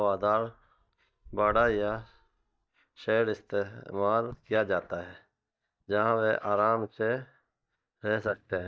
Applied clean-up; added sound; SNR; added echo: neural mask model DeepFilterNet 3.